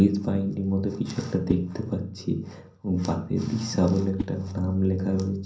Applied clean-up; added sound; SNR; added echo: none; Whoosh, swoosh, swish; 16 dB; reverberation time 0.6 s.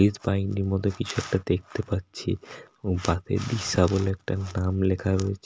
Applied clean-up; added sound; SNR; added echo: none; none; none; none.